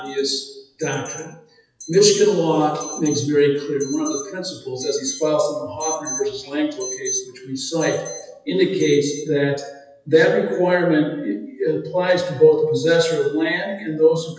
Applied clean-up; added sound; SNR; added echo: classical method WPE with log-MMSE.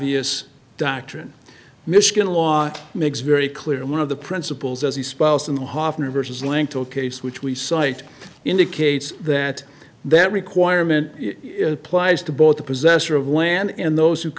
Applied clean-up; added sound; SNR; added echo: none; none; none; none.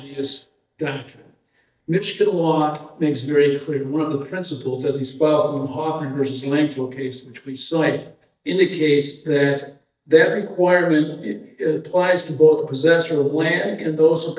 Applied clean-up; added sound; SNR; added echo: neural mask model DeepFilterNet 3.